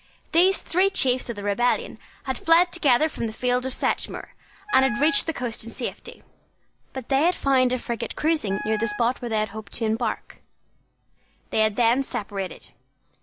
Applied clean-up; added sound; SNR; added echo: none; Wind instrument, woodwind instrument; 9 dB; none.